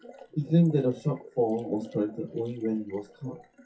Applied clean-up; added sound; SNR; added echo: classical method WPE with log-MMSE.